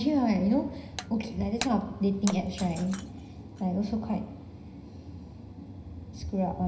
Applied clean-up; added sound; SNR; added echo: none; Shatter; 14 dB; reverberation time 0.9 s.